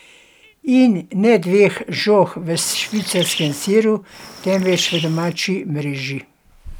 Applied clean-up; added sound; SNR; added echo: none; Bird; 11 dB; none.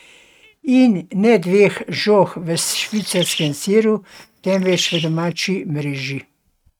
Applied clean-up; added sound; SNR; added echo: neural mask model RNNoise.